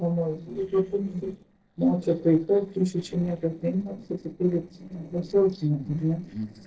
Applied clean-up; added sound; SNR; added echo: neural separator model SepFormer DNS4.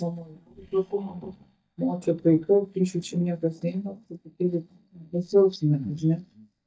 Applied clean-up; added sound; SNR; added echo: neural mask model DeepFilterNet 3.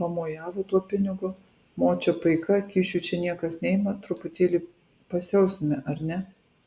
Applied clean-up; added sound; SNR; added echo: none; none; none; none.